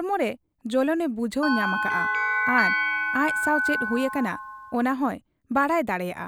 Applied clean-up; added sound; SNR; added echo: none; Bell; 0 dB; none.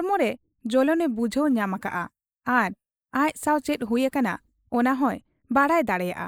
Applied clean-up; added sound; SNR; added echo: neural mask model Resemble Enhance denoiser.